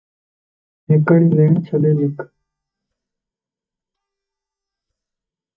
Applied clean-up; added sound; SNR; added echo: neural mask model DeepFilterNet 3.